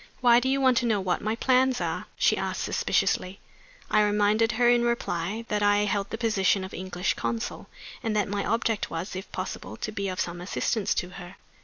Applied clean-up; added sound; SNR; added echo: none; none; none; none.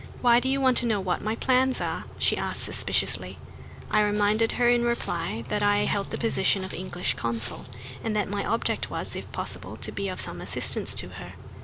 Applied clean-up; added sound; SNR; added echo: none; Water tap, faucet + Idling / Accelerating, revving, vroom / Car; 11 dB; none.